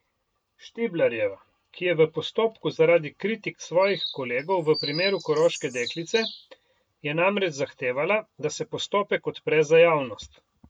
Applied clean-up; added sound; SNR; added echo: none; Chirp, tweet; 11 dB; none.